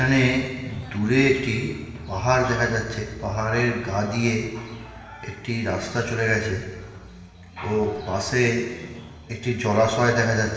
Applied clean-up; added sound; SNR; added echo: none; Drum; 18 dB; reverberation time 1.4 s.